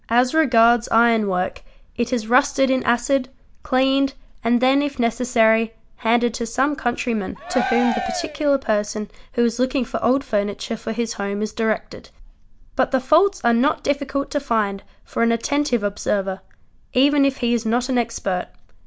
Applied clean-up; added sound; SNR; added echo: none; Cheering; 6 dB; none.